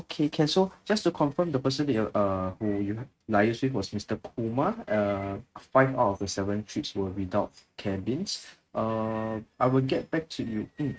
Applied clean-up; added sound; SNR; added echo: neural mask model RNNoise.